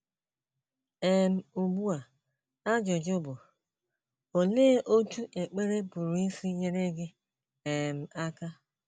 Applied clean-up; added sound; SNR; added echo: none; none; none; none.